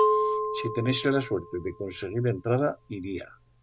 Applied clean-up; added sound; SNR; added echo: none; Bell; 2 dB; none.